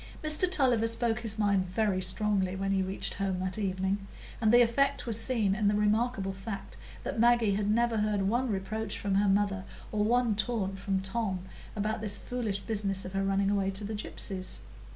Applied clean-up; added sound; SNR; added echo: none; none; none; none.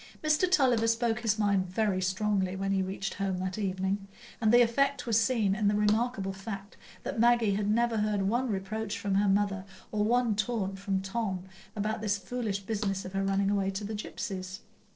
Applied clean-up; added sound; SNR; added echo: neural separator model SepFormer DNS4.